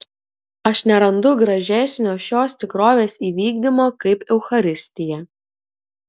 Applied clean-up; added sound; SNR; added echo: none; none; none; none.